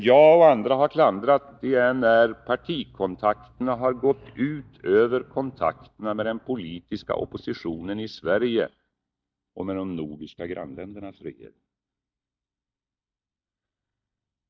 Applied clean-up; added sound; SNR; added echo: neural mask model DeepFilterNet 3.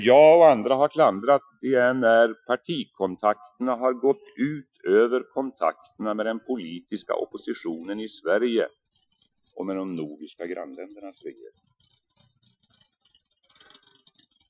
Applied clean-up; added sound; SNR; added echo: classical method Wiener filter.